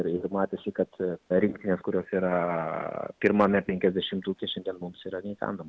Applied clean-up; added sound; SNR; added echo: none; none; none; none.